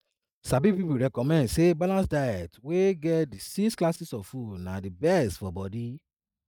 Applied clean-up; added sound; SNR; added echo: neural mask model DeepFilterNet 3.